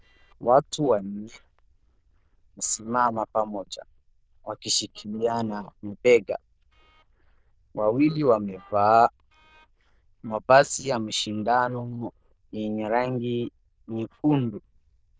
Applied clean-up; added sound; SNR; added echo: neural diffusion model UNIVERSE++.